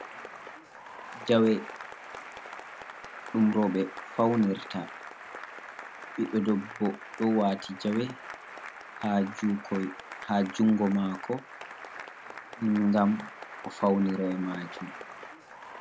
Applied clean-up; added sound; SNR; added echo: none; Applause / Cheering; 13 dB; none.